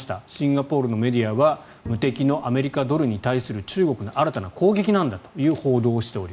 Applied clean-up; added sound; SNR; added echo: none; Bowed string instrument; 20 dB; none.